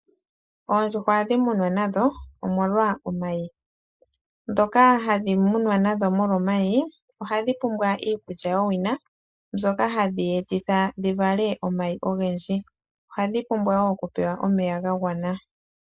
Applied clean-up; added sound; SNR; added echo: neural mask model Resemble Enhance denoiser.